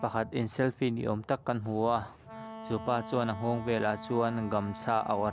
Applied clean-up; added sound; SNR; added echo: none; Wind instrument, woodwind instrument; 15 dB; none.